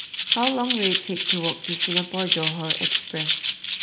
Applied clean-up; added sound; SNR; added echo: none; Rattle (instrument); -3 dB; none.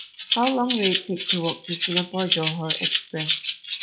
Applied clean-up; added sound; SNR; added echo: classical method log-MMSE.